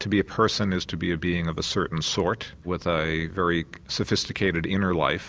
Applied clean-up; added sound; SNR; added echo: none; none; none; none.